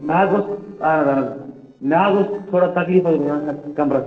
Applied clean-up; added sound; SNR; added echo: neural separator model SepFormer DNS4.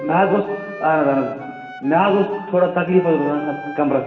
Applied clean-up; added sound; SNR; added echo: none; Wind instrument, woodwind instrument; 13 dB; reverberation time 1.4 s.